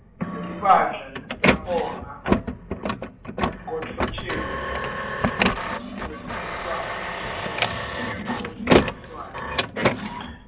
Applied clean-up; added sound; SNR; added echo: none; Printer; -5 dB; reverberation time 0.5 s.